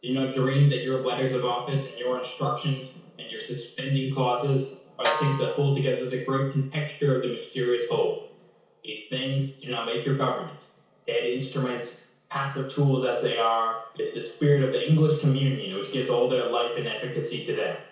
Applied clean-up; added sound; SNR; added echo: none; Snare drum; 9 dB; reverberation time 0.6 s.